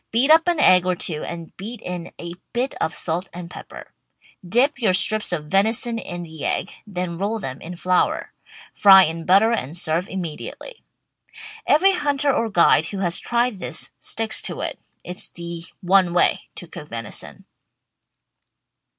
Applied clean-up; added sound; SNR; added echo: none; none; none; none.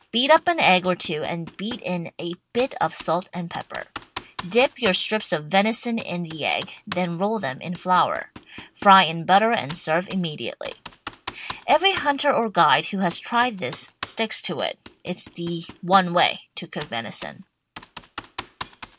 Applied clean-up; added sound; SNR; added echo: none; Computer keyboard; 19 dB; none.